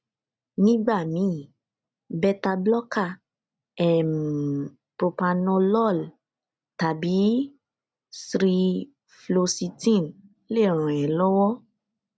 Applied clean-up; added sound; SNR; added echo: none; none; none; none.